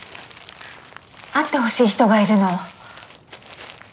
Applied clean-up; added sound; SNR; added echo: none; Crumpling, crinkling; 20 dB; none.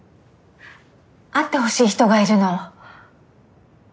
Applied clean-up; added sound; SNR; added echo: none; none; none; none.